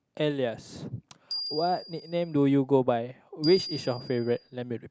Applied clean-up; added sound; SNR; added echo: none; Bell; 11 dB; none.